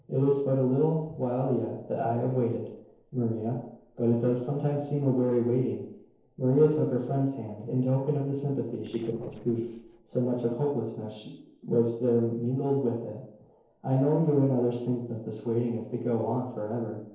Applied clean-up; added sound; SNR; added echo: neural separator model SepFormer DNS4.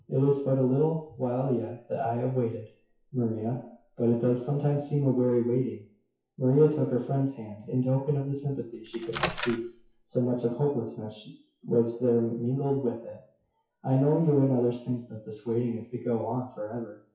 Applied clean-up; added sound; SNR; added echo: classical method WPE with log-MMSE.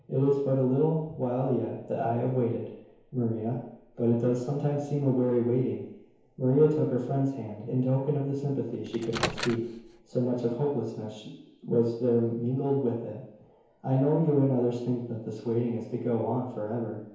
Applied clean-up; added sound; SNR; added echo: none; Microwave oven; 8 dB; reverberation time 1.0 s.